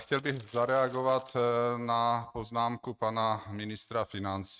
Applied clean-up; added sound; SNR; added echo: neural mask model RNNoise.